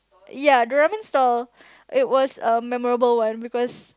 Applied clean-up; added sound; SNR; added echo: none; none; none; none.